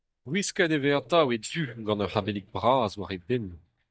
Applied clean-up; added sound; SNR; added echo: neural mask model DeepFilterNet 3.